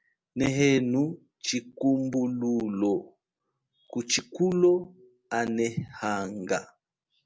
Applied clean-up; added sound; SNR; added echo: none; none; none; none.